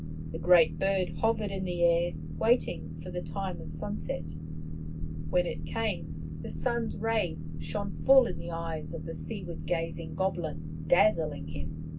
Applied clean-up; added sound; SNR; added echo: none; Boat, Water vehicle; 4 dB; reverberation time 0.4 s.